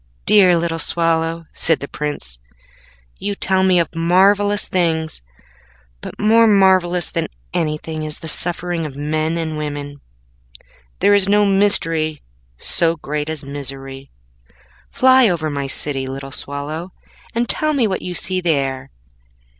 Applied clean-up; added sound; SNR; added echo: none; none; none; none.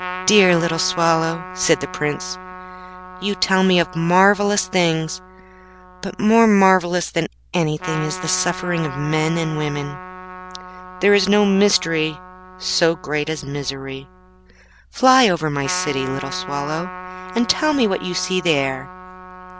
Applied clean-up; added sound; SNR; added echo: none; Trumpet; 14 dB; none.